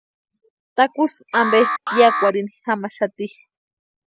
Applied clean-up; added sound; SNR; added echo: none; Alarm; 4 dB; none.